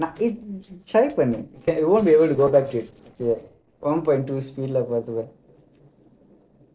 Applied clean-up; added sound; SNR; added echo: neural separator model SepFormer DNS4.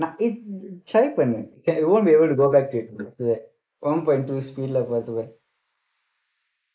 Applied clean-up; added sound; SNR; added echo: neural mask model Resemble Enhance denoiser.